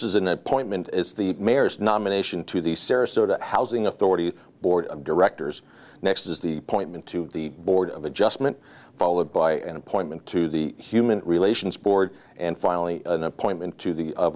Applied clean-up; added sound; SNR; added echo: none; none; none; none.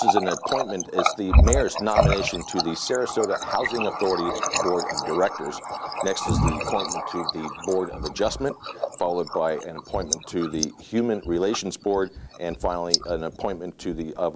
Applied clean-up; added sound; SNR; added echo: none; Water tap, faucet; 0 dB; none.